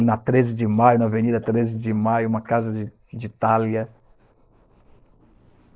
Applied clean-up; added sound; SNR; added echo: neural mask model Resemble Enhance denoiser.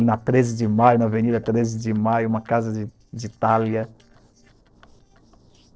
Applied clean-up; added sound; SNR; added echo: neural separator model SepFormer DNS4.